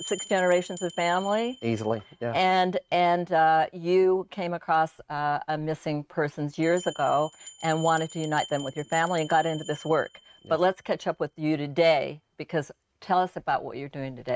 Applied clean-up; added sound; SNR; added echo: neural mask model RNNoise.